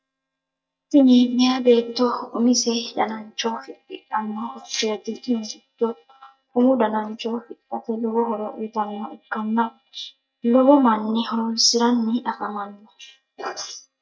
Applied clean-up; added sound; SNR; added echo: neural mask model DeepFilterNet 3.